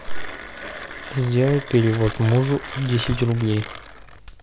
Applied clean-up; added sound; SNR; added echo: none; Doorbell + Mechanisms; 14 dB; none.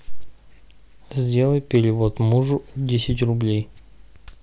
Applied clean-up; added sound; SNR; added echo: none; none; none; none.